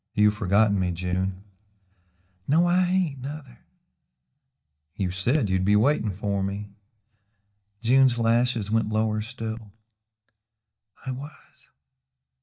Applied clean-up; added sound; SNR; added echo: neural mask model DeepFilterNet 3.